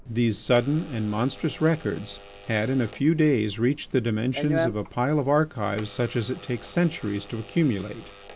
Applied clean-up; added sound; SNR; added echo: none; Alarm / Door; 13 dB; none.